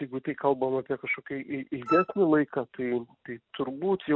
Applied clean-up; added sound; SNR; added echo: neural mask model RNNoise.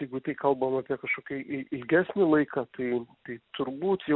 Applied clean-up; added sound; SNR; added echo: none; none; none; none.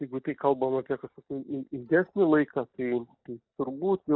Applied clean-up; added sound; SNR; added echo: neural mask model DeepFilterNet 3.